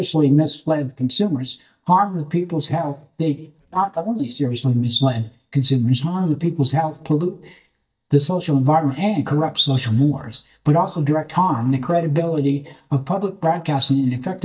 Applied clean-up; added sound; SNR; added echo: neural mask model DeepFilterNet 3.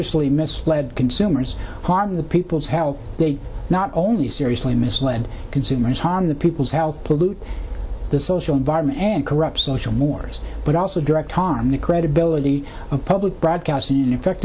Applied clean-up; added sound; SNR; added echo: none; none; none; none.